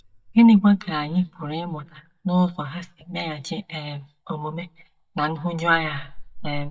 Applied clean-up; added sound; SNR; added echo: neural mask model DeepFilterNet 3.